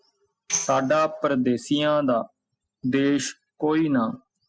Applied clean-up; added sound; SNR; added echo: classical method spectral subtraction.